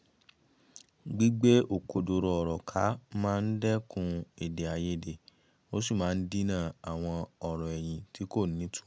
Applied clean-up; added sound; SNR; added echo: none; none; none; none.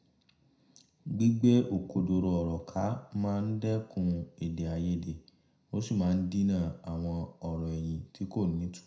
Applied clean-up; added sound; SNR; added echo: none; none; none; reverberation time 0.4 s.